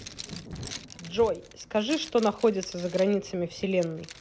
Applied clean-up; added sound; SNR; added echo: none; Zipper (clothing) + Thunder; 15 dB; none.